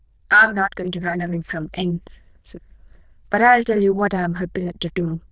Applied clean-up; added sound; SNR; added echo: neural diffusion model UNIVERSE++.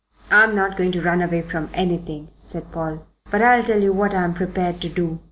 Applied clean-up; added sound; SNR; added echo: none; none; none; none.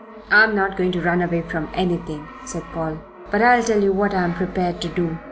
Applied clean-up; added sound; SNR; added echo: none; Brass instrument; 17 dB; none.